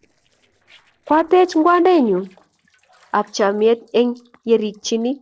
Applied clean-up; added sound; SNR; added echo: neural separator model SepFormer DNS4.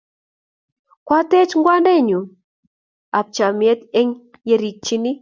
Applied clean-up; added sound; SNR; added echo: none; none; none; none.